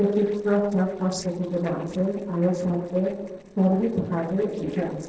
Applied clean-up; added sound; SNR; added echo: neural separator model SepFormer DNS4.